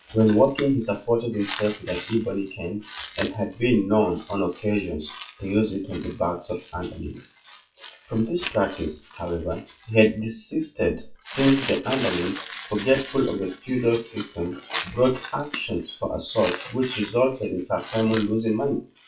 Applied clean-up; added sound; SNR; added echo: classical method WPE with log-MMSE.